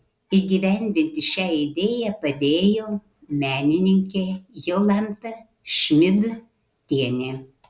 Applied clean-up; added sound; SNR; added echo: none; none; none; none.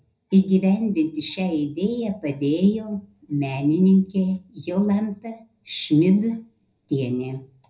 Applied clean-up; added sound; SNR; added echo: none; none; none; reverberation time 0.4 s.